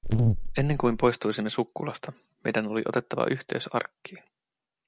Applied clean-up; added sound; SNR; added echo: none; Buzz; -4 dB; none.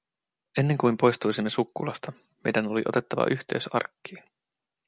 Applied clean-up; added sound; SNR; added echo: none; none; none; none.